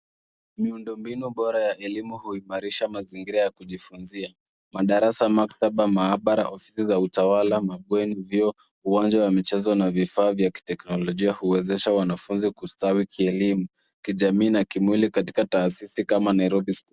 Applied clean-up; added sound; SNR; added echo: none; none; none; none.